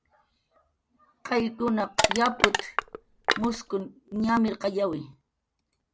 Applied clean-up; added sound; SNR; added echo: none; Crushing; -2 dB; none.